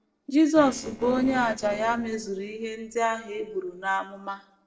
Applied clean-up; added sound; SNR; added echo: neural separator model SepFormer DNS4.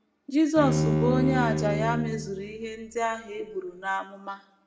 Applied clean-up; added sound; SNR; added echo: none; Bowed string instrument; 1 dB; reverberation time 0.6 s.